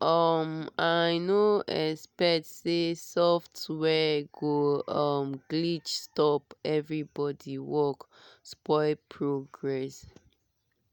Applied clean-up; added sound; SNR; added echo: none; none; none; none.